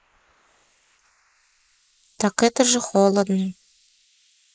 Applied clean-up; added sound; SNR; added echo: neural mask model Resemble Enhance denoiser.